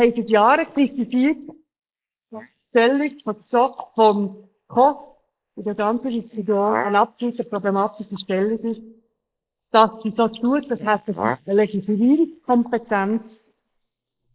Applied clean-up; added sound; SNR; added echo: neural mask model Resemble Enhance denoiser.